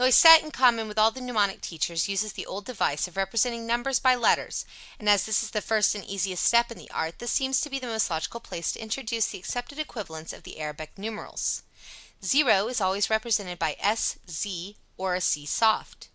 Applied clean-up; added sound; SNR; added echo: none; none; none; none.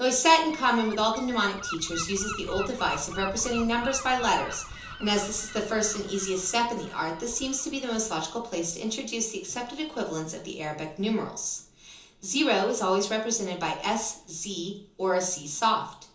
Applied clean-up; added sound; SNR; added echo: none; Gull, seagull; 15 dB; reverberation time 0.6 s.